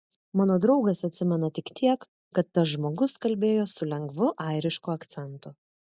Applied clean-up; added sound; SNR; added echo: none; none; none; none.